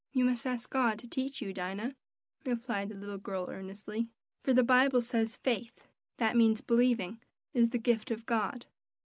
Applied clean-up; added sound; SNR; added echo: none; none; none; none.